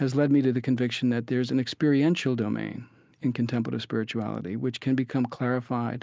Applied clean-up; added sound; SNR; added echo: none; none; none; none.